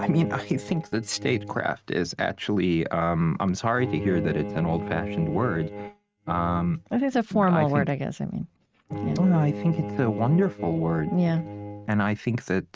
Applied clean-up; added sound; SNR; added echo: neural mask model RNNoise.